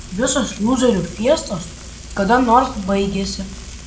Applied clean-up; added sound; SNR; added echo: none; Frying (food); 14 dB; reverberation time 0.4 s.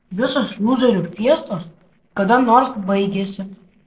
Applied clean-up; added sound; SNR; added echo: neural separator model SepFormer DNS4.